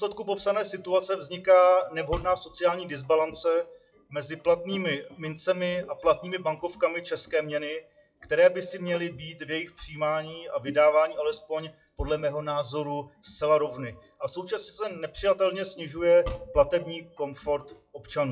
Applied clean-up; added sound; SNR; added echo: classical method WPE with log-MMSE.